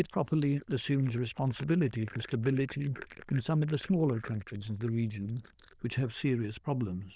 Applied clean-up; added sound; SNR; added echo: neural diffusion model UNIVERSE++.